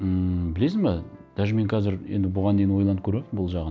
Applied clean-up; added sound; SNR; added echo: none; none; none; none.